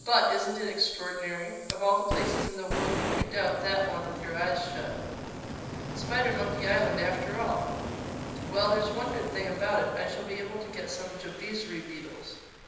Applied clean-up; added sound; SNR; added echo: none; Fire; 6 dB; reverberation time 1.1 s.